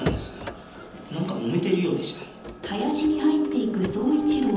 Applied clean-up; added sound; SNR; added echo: none; Printer; 9 dB; reverberation time 0.9 s.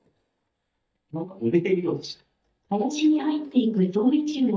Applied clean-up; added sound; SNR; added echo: neural mask model DeepFilterNet 3.